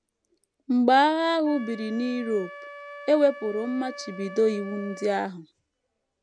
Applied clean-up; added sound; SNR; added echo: none; Wind instrument, woodwind instrument; 17 dB; none.